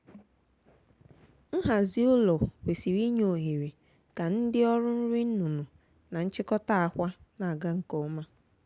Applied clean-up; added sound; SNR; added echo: none; none; none; none.